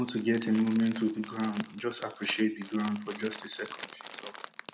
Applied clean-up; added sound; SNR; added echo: none; Crumpling, crinkling; 12 dB; none.